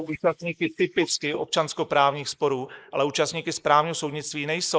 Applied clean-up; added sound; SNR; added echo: neural mask model Resemble Enhance denoiser.